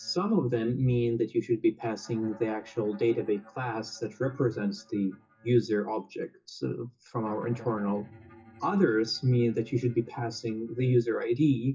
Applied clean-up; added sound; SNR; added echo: classical method WPE with log-MMSE.